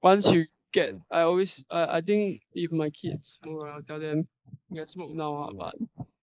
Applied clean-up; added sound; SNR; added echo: neural mask model Resemble Enhance denoiser.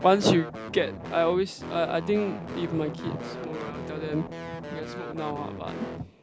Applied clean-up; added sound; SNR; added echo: none; Guitar; 9 dB; none.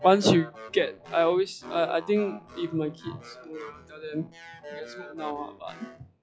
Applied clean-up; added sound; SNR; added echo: classical method log-MMSE.